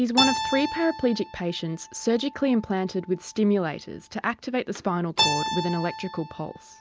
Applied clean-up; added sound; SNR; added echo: none; Keyboard (musical); 6 dB; none.